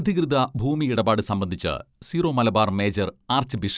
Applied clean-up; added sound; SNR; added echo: none; none; none; none.